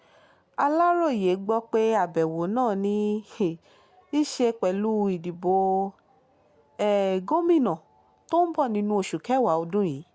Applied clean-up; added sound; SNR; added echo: none; none; none; none.